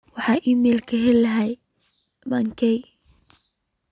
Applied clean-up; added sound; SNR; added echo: none; none; none; none.